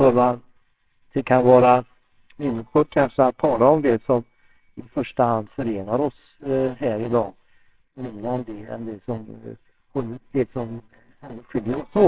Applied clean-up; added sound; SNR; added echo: neural separator model SepFormer WHAMR!.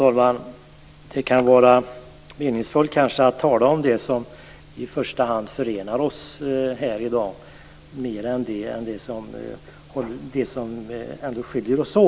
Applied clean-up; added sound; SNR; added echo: none; none; none; none.